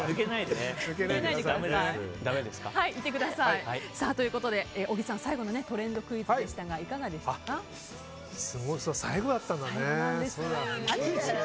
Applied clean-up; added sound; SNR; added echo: none; none; none; none.